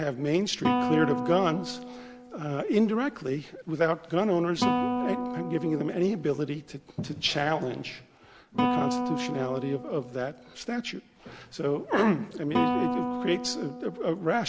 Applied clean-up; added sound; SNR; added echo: none; Guitar; 4 dB; none.